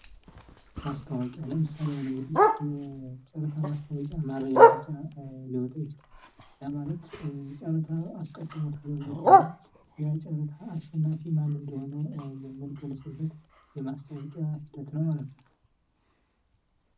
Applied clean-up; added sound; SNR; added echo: none; Bark; -4 dB; reverberation time 0.4 s.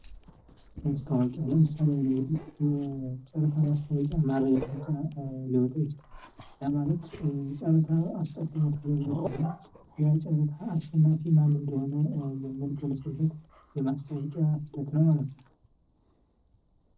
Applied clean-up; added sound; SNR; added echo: neural separator model SepFormer DNS4.